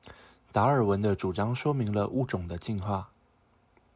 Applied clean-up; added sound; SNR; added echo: none; none; none; none.